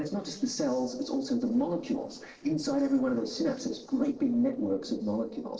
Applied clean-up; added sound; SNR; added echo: neural separator model SepFormer DNS4.